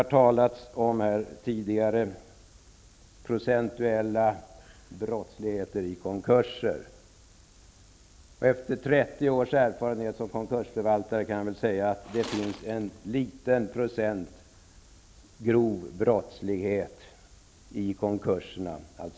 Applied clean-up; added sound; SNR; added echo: none; Tools; 15 dB; none.